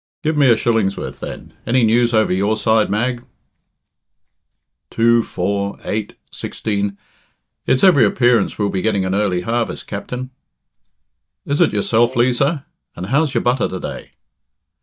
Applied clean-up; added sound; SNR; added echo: neural mask model DeepFilterNet 3.